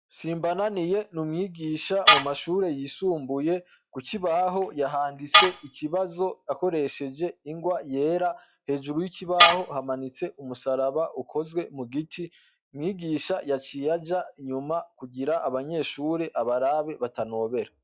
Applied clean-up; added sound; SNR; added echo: classical method log-MMSE.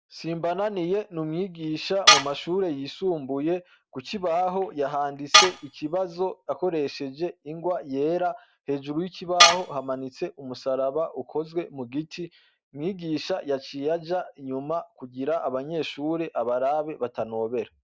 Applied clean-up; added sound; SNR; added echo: none; Tools; -1 dB; none.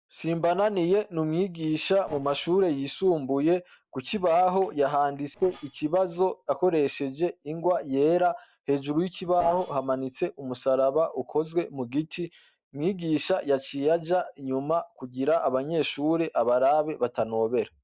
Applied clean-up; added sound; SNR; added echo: neural separator model SepFormer DNS4.